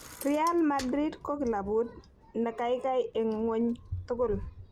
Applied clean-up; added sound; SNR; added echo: none; Bicycle; 15 dB; none.